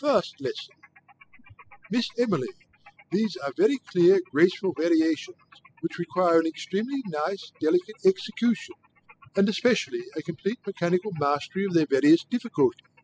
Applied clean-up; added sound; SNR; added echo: classical method spectral subtraction.